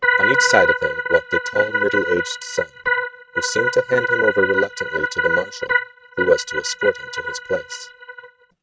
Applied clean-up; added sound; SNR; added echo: neural mask model RNNoise.